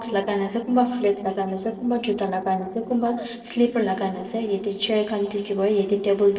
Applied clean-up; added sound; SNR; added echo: neural separator model SepFormer DNS4.